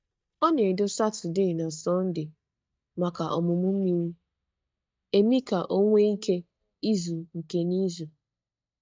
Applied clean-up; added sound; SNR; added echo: neural mask model DeepFilterNet 3.